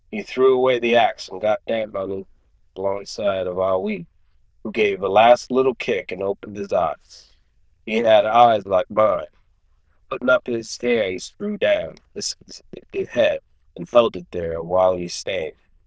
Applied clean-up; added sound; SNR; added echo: neural diffusion model UNIVERSE++.